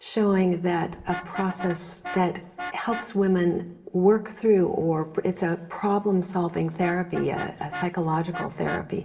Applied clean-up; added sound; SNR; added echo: none; Vehicle horn, car horn, honking; 15 dB; reverberation time 0.8 s.